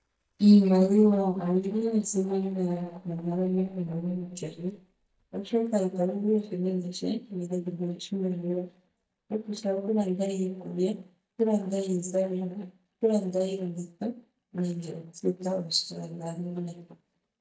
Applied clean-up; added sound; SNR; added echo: neural mask model DeepFilterNet 3.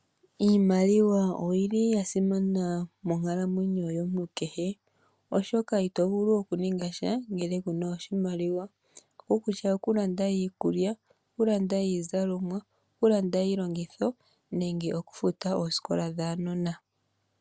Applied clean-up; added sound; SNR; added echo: none; none; none; none.